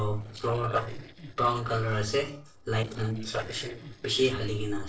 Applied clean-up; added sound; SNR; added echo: neural separator model SepFormer DNS4.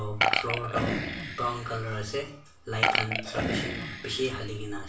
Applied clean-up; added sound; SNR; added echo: none; Burping, eructation; -3 dB; reverberation time 0.4 s.